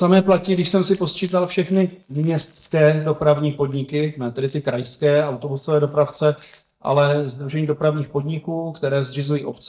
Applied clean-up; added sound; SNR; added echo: neural mask model DeepFilterNet 3.